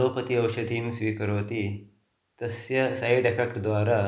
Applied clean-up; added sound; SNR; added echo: none; none; none; none.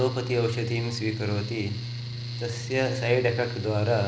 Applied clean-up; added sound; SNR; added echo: none; Mechanical fan; 6 dB; none.